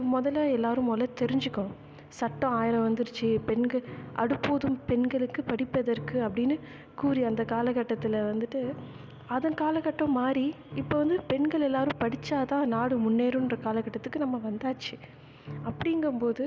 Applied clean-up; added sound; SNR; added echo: none; Piano; 16 dB; none.